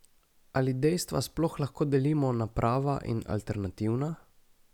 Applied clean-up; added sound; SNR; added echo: none; none; none; none.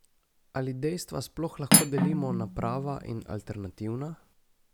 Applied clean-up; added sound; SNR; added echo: none; Cutlery, silverware; -5 dB; none.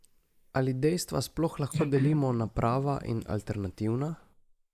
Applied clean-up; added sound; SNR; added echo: neural mask model Resemble Enhance denoiser.